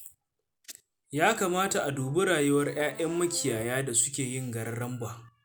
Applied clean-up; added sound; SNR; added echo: none; Accordion; 19 dB; none.